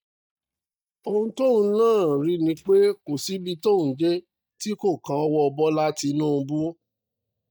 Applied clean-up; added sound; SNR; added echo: neural mask model DeepFilterNet 3.